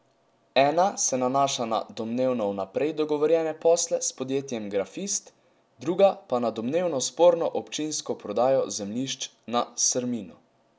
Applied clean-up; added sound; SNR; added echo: none; none; none; none.